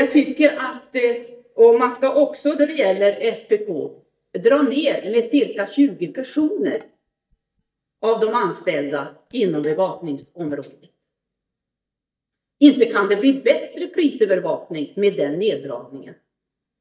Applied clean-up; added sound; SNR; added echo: neural mask model DeepFilterNet 3.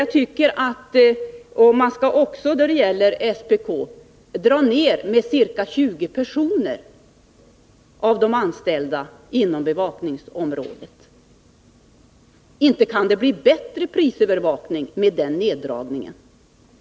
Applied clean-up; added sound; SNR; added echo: none; none; none; none.